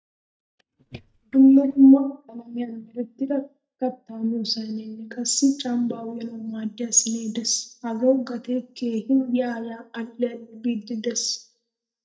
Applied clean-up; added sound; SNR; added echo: neural mask model DeepFilterNet 3.